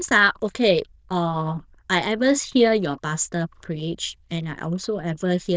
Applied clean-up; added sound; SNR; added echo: neural diffusion model UNIVERSE++.